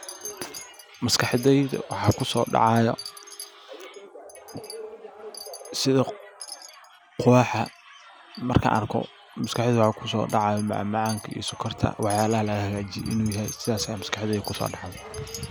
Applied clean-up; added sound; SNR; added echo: none; Wind chime; 18 dB; none.